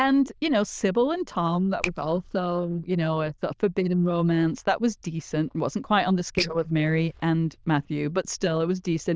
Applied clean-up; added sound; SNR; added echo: neural diffusion model UNIVERSE++.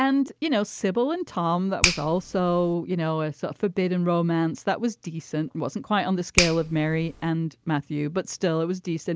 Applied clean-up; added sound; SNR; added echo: none; Finger snapping; 9 dB; none.